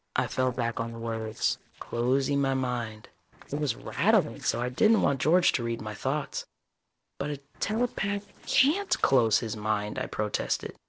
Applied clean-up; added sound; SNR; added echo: neural separator model SepFormer DNS4.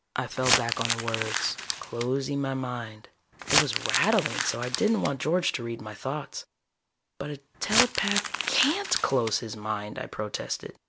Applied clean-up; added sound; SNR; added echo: none; Crumpling, crinkling; 0 dB; none.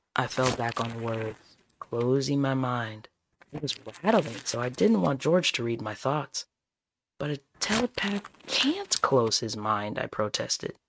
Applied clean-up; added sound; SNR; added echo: neural mask model RNNoise.